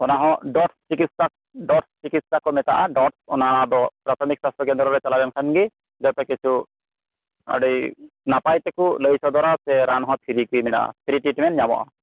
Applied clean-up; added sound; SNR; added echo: none; none; none; none.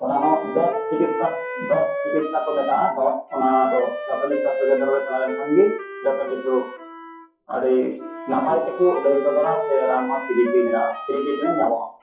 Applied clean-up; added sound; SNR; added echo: classical method WPE with log-MMSE.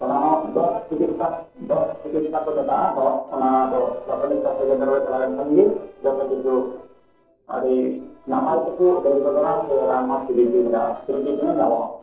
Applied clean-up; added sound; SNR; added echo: neural separator model SepFormer DNS4.